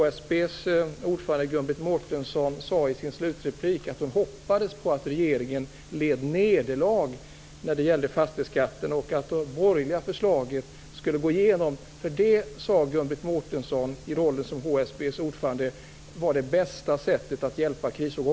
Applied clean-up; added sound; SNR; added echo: none; none; none; none.